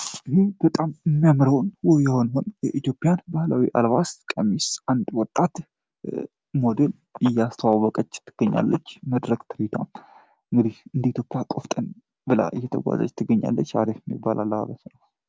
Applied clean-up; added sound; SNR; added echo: none; none; none; none.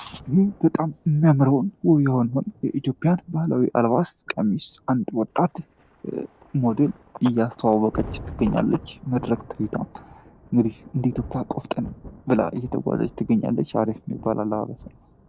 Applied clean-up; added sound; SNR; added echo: none; Thunder; 20 dB; none.